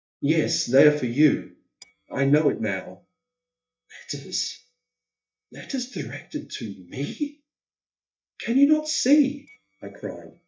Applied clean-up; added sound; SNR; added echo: neural mask model DeepFilterNet 3.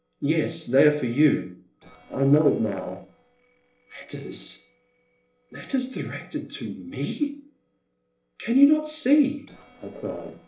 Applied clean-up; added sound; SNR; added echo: neural separator model SepFormer DNS4.